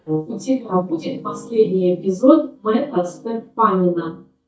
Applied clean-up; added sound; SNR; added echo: neural mask model DeepFilterNet 3.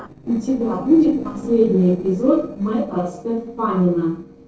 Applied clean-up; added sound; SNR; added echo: neural separator model SepFormer DNS4.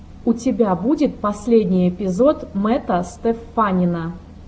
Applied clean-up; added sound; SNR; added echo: none; none; none; none.